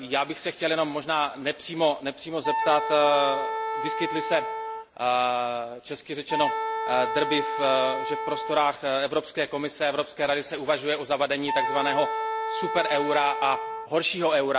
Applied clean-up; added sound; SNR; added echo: none; Wind instrument, woodwind instrument; 4 dB; none.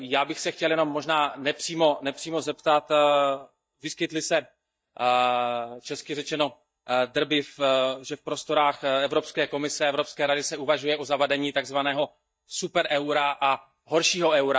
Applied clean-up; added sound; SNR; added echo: neural mask model DeepFilterNet 3.